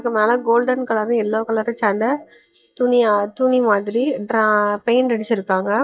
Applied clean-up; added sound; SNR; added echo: neural mask model DeepFilterNet 3.